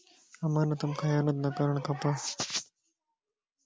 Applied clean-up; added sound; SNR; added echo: none; none; none; none.